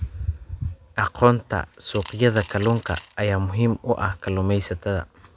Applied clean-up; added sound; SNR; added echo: none; Coin (dropping) / Glass; 15 dB; none.